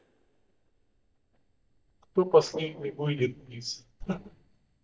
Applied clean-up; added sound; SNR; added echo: neural mask model DeepFilterNet 3.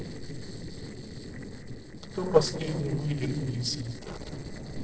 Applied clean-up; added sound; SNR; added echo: neural separator model SepFormer DNS4.